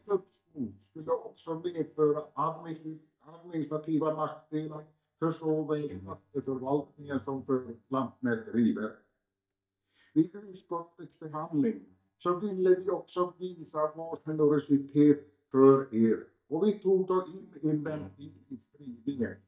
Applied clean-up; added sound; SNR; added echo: neural mask model DeepFilterNet 3.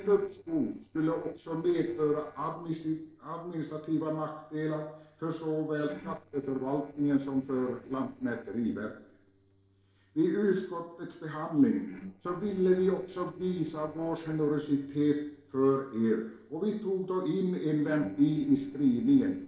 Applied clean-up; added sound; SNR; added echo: neural separator model SepFormer DNS4.